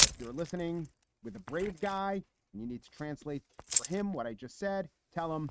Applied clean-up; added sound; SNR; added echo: neural mask model RNNoise.